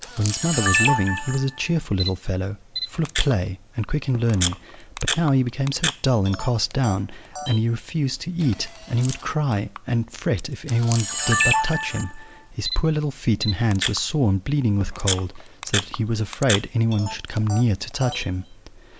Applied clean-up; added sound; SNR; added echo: none; Camera; 7 dB; none.